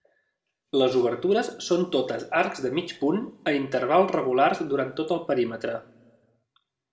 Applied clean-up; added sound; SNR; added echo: none; none; none; reverberation time 0.8 s.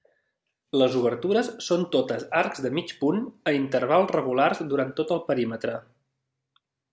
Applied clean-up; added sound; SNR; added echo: none; none; none; none.